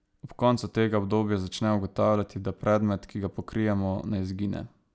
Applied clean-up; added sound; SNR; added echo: none; none; none; none.